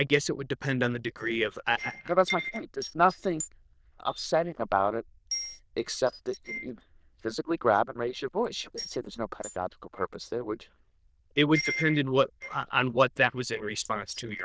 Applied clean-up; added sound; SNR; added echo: neural diffusion model UNIVERSE++.